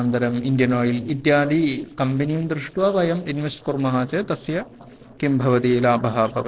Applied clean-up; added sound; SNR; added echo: neural separator model SepFormer DNS4.